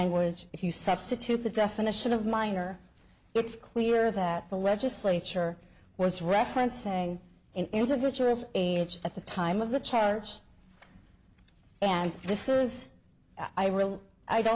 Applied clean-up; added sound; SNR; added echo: none; none; none; none.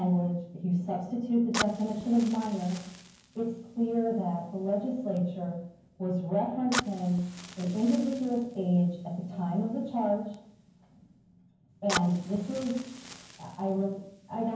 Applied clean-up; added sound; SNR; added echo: none; Fire; 13 dB; reverberation time 0.9 s.